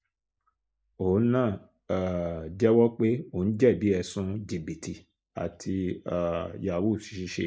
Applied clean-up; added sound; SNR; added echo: neural mask model Resemble Enhance denoiser.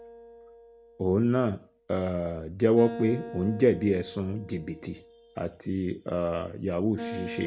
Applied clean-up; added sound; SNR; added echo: none; Acoustic guitar; 15 dB; none.